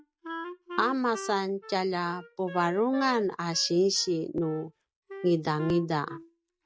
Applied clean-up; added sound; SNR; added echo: neural mask model RNNoise.